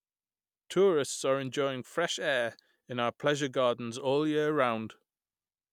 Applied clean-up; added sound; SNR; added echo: none; none; none; none.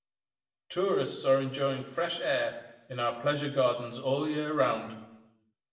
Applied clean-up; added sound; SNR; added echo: none; none; none; reverberation time 0.7 s.